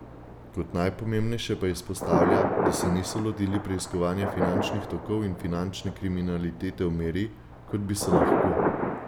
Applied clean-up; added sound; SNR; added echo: none; Thunder; 0 dB; none.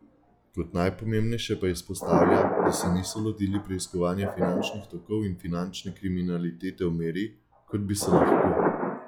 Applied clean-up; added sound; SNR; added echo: classical method log-MMSE.